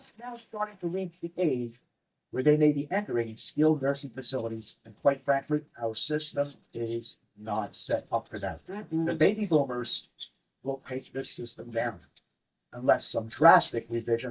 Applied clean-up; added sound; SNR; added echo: neural mask model DeepFilterNet 3.